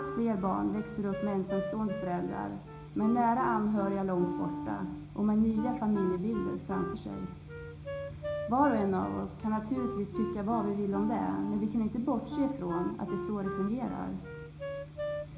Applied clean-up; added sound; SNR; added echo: none; Wind instrument, woodwind instrument; 8 dB; reverberation time 0.4 s.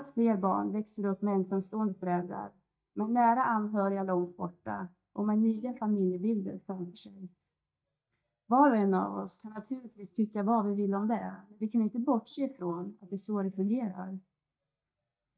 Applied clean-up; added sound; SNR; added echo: neural mask model DeepFilterNet 3.